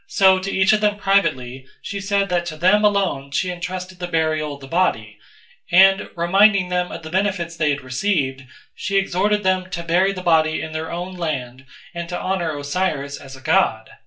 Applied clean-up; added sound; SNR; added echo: none; none; none; reverberation time 0.2 s.